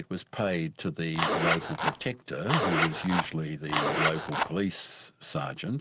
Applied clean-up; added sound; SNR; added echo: none; Zipper (clothing); -3 dB; none.